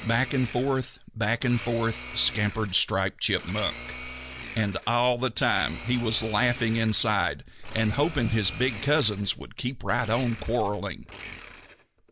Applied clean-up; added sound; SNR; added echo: none; Domestic sounds, home sounds; 14 dB; none.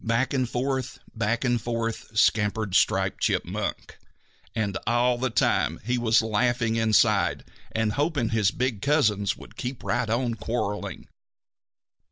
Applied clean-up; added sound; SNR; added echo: none; none; none; none.